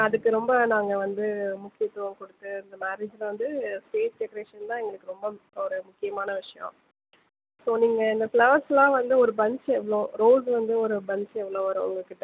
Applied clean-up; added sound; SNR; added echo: none; none; none; none.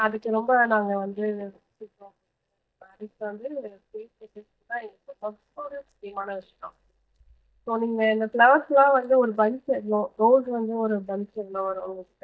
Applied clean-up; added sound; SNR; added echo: neural mask model DeepFilterNet 3.